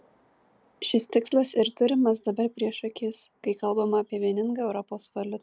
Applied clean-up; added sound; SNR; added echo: none; none; none; none.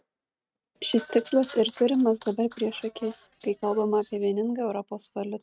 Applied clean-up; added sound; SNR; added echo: neural mask model RNNoise.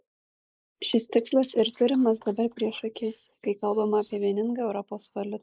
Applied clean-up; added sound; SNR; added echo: neural mask model Resemble Enhance denoiser.